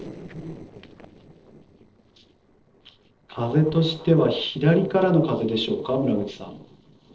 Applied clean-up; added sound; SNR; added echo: neural separator model SepFormer DNS4.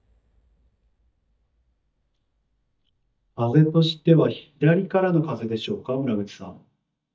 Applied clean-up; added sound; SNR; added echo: neural mask model DeepFilterNet 3.